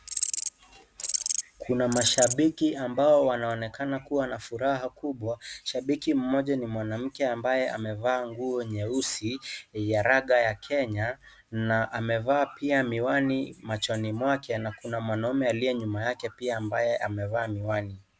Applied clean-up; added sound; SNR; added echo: none; Insect; 4 dB; none.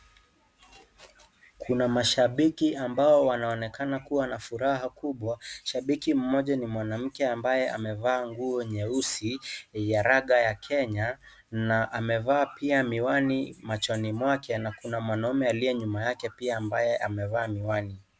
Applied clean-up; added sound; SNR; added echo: none; none; none; none.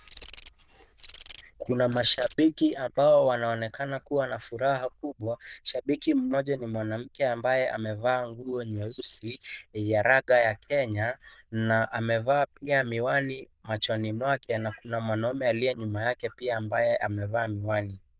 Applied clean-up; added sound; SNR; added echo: neural diffusion model UNIVERSE++.